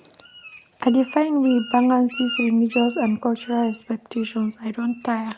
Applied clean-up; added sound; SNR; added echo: none; Bird; 15 dB; none.